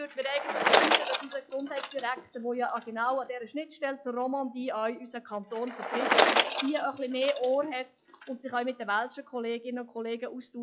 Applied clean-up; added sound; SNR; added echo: classical method log-MMSE.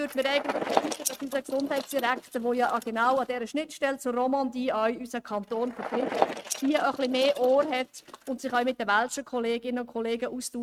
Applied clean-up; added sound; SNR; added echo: neural mask model RNNoise.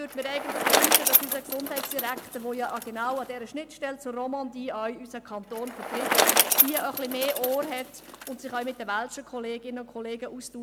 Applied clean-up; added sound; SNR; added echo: none; Bicycle; -4 dB; none.